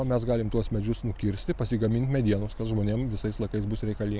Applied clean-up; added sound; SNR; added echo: none; none; none; none.